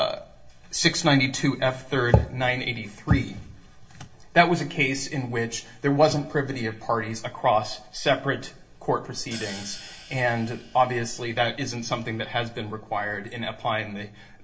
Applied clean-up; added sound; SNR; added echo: none; Hi-hat; 19 dB; reverberation time 0.2 s.